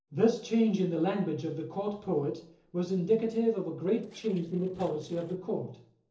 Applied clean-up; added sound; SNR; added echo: neural separator model SepFormer DNS4.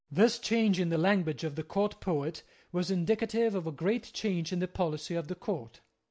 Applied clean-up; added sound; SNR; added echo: none; none; none; none.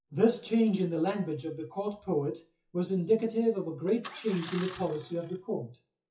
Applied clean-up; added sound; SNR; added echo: classical method WPE with log-MMSE.